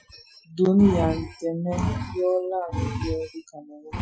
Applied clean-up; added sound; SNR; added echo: classical method Wiener filter.